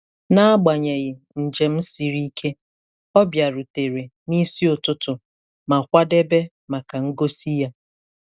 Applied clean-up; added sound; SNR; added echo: none; none; none; none.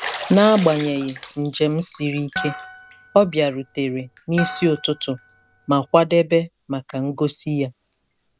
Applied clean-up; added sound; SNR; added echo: none; Bathtub (filling or washing) + Harp; 15 dB; none.